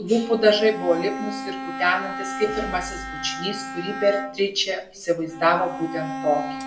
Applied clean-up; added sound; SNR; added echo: none; Bowed string instrument; 9 dB; reverberation time 0.2 s.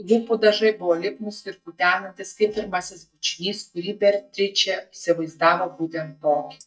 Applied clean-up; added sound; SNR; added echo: neural mask model DeepFilterNet 3.